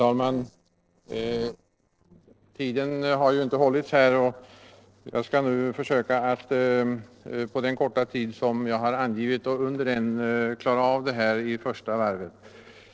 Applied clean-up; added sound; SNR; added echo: neural separator model SepFormer DNS4.